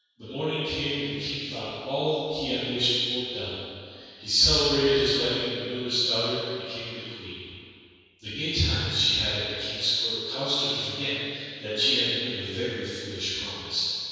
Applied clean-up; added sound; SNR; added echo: none; none; none; reverberation time 2.2 s.